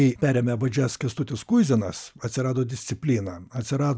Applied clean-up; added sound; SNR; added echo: none; none; none; none.